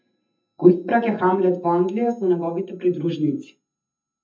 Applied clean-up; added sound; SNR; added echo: neural mask model DeepFilterNet 3.